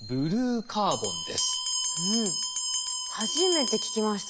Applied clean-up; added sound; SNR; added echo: none; Bell; 1 dB; none.